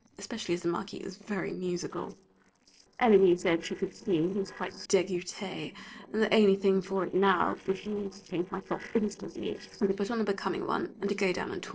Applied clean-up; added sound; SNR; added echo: neural separator model SepFormer DNS4.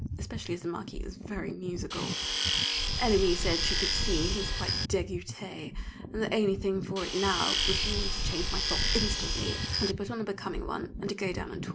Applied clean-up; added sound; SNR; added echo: none; Tools + Wind; -1 dB; none.